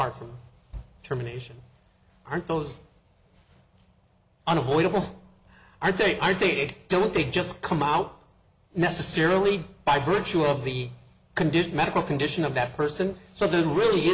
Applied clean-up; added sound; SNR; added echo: none; none; none; none.